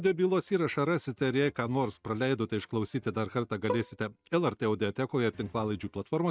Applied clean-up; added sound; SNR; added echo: neural mask model RNNoise.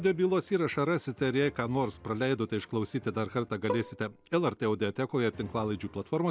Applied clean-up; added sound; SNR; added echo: none; Bowed string instrument; 11 dB; none.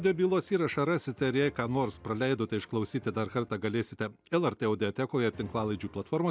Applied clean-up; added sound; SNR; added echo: none; none; none; none.